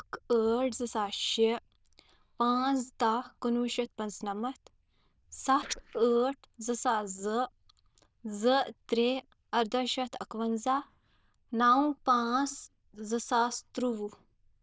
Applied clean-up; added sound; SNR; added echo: neural diffusion model UNIVERSE++.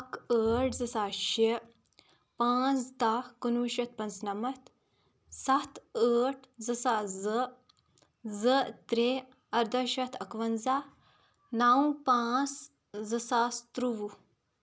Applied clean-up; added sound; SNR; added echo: none; none; none; none.